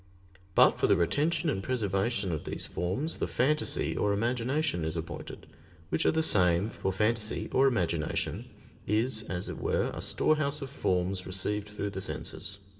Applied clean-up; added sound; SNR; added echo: none; none; none; reverberation time 2.0 s.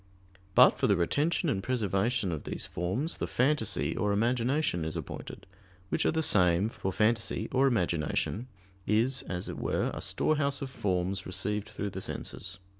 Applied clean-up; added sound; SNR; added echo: none; none; none; none.